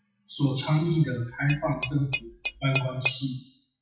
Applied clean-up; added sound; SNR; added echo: classical method WPE with log-MMSE.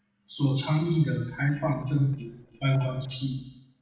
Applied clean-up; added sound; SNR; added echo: neural separator model SepFormer DNS4.